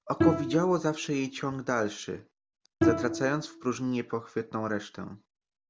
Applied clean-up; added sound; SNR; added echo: none; Bowed string instrument; 2 dB; none.